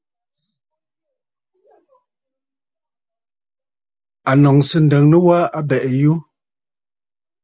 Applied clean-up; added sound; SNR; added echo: none; none; none; none.